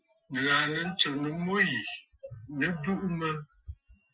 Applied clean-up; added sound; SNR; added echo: classical method Wiener filter.